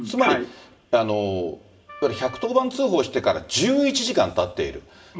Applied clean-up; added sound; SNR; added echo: none; Wind instrument, woodwind instrument; 20 dB; reverberation time 0.6 s.